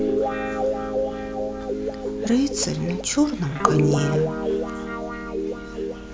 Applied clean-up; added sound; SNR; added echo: none; Guitar; 0 dB; none.